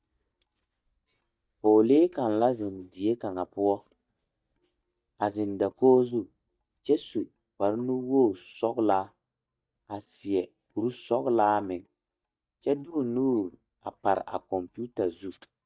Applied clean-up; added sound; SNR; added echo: neural mask model DeepFilterNet 3.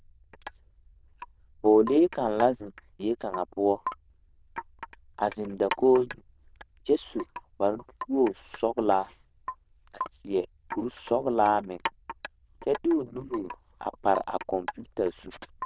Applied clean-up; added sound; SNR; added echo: neural diffusion model UNIVERSE++.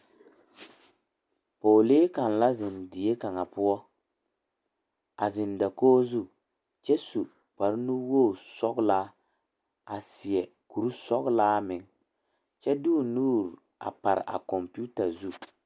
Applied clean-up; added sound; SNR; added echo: none; none; none; none.